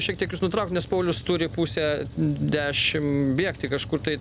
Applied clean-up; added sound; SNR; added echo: none; Truck; 13 dB; none.